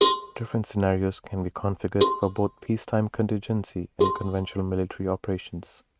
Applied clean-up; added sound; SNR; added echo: neural mask model RNNoise.